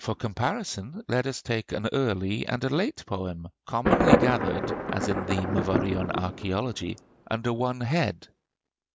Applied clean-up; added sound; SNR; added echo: none; Thunder; 2 dB; none.